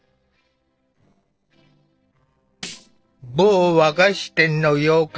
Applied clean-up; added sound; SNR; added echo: neural separator model SepFormer DNS4.